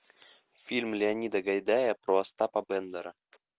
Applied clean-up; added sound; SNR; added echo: none; none; none; none.